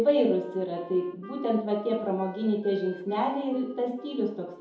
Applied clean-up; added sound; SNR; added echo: none; Wind instrument, woodwind instrument; 19 dB; reverberation time 2.6 s.